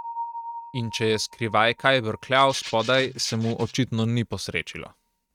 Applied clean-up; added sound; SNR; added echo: neural mask model RNNoise.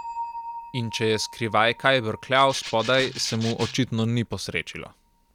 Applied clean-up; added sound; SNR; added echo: none; Bell + Rattle (instrument); 14 dB; none.